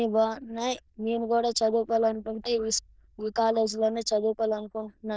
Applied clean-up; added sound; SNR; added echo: neural diffusion model UNIVERSE++.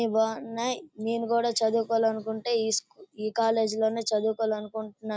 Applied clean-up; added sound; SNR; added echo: none; none; none; none.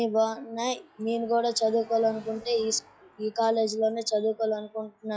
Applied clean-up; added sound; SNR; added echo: classical method log-MMSE.